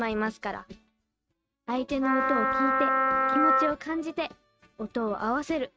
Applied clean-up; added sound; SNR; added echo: neural mask model RNNoise.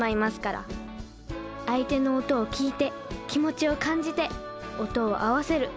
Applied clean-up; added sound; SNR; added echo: none; none; none; none.